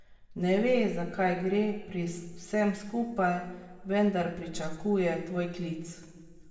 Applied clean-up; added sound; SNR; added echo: none; none; none; reverberation time 1.7 s.